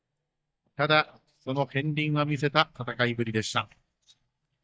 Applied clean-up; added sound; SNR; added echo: neural mask model DeepFilterNet 3.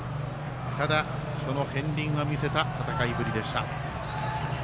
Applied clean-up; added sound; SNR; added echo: none; none; none; none.